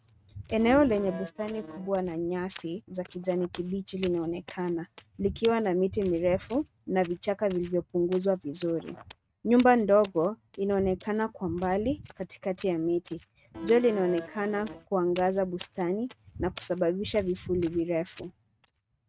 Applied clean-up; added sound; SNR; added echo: neural mask model RNNoise.